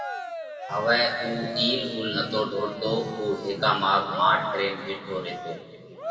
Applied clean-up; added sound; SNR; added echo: none; Cheering; 10 dB; reverberation time 2.4 s.